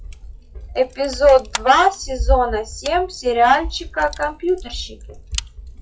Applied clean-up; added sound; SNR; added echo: classical method WPE with log-MMSE.